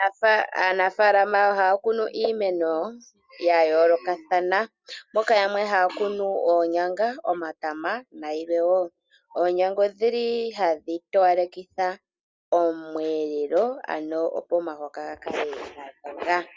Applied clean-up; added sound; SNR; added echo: none; none; none; none.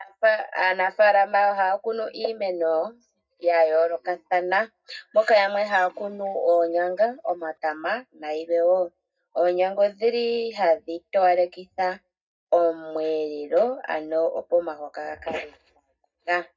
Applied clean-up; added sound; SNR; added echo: neural mask model DeepFilterNet 3.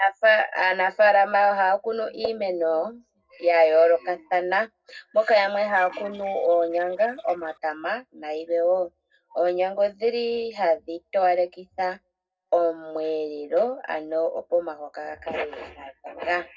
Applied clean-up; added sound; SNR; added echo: neural separator model SepFormer DNS4.